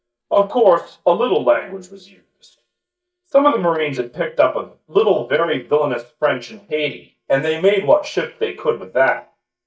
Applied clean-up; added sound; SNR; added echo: neural mask model DeepFilterNet 3.